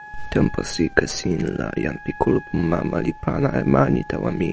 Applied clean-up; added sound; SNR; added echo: none; Wind instrument, woodwind instrument; 19 dB; none.